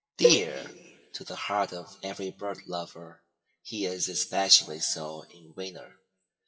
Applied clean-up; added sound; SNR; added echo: classical method WPE with log-MMSE.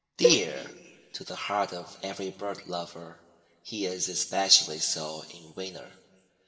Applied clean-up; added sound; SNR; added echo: none; Cowbell; 0 dB; reverberation time 1.6 s.